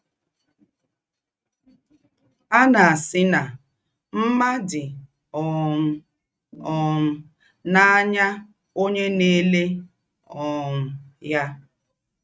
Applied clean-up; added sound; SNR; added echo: neural mask model RNNoise.